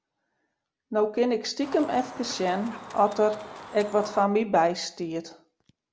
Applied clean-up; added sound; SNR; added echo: none; Chicken, rooster; 14 dB; none.